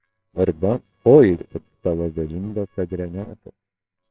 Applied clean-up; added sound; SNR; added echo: neural separator model SepFormer WHAMR!.